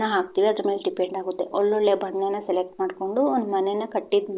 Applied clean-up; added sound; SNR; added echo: none; none; none; none.